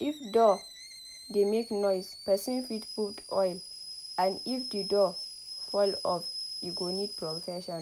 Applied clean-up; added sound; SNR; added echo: none; Boiling / Alarm; 11 dB; none.